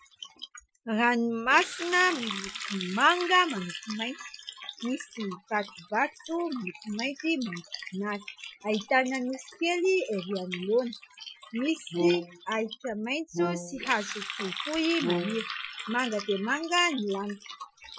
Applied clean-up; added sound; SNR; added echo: classical method Wiener filter.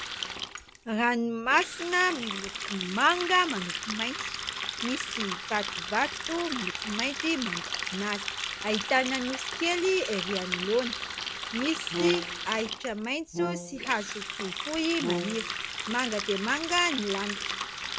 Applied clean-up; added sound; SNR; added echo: none; Brass instrument + Water tap, faucet; 4 dB; none.